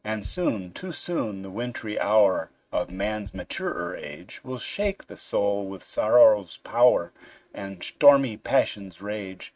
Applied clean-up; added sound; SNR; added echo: neural mask model RNNoise.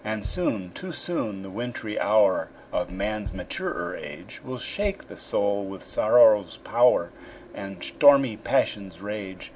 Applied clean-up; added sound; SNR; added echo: none; Bass drum; 16 dB; none.